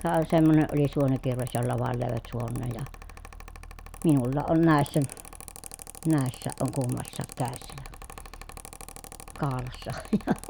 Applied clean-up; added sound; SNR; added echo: none; Mechanical fan; 15 dB; none.